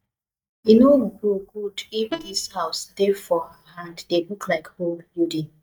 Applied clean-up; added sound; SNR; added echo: neural mask model DeepFilterNet 3.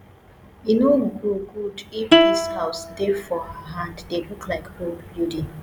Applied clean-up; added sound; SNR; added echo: none; Plucked string instrument; -3 dB; none.